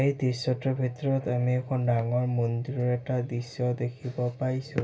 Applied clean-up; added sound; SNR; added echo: none; none; none; reverberation time 0.2 s.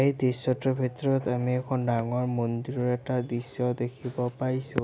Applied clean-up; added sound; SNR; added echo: none; none; none; none.